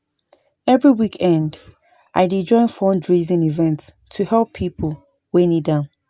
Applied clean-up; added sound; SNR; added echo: none; none; none; none.